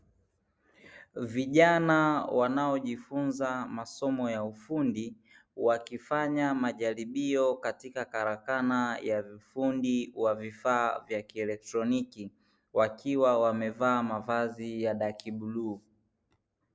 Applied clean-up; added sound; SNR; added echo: none; none; none; none.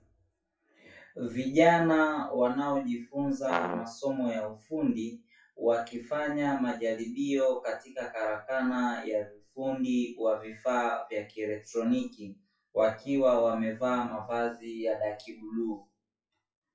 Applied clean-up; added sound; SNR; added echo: classical method WPE with log-MMSE.